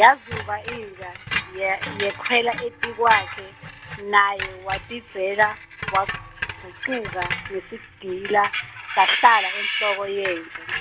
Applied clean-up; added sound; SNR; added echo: none; Screech; 7 dB; none.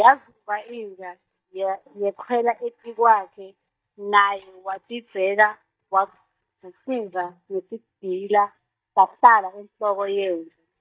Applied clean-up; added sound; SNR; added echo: neural mask model DeepFilterNet 3.